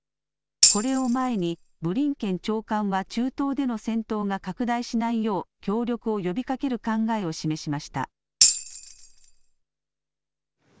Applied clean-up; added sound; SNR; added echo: none; Tambourine; -3 dB; none.